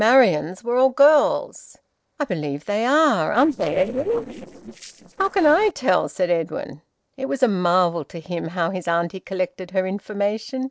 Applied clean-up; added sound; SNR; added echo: neural separator model SepFormer DNS4.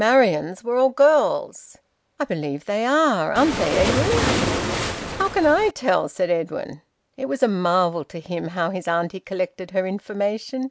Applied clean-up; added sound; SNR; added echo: none; Waves, surf; 2 dB; none.